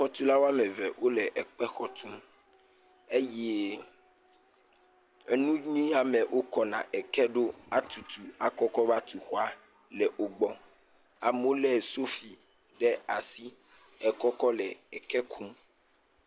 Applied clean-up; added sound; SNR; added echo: none; none; none; none.